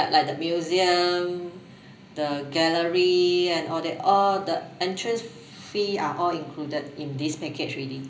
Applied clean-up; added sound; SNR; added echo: none; none; none; reverberation time 0.5 s.